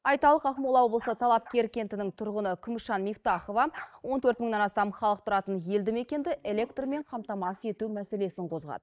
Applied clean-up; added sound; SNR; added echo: neural mask model DeepFilterNet 3.